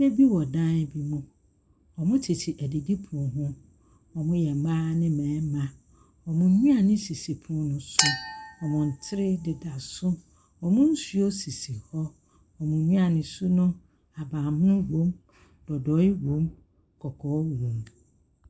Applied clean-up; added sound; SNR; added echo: none; Chink, clink; 5 dB; none.